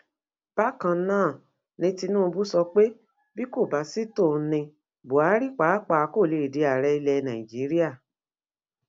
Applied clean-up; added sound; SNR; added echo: none; none; none; none.